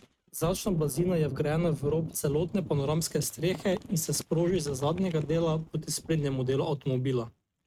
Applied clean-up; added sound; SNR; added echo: neural mask model RNNoise.